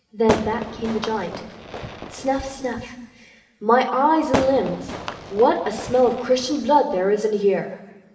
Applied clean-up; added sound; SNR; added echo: none; Fireworks; 8 dB; reverberation time 1.1 s.